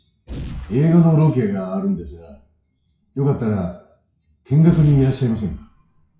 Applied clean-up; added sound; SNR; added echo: classical method WPE with log-MMSE.